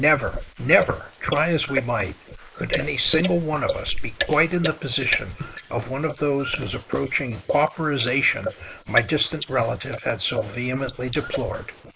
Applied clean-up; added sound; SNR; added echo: neural mask model Resemble Enhance denoiser.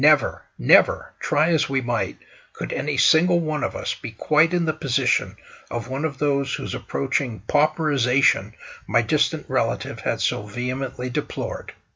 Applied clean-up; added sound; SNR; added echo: none; none; none; none.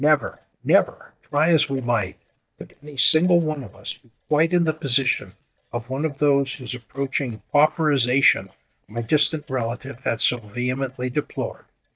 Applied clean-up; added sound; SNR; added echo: neural mask model DeepFilterNet 3.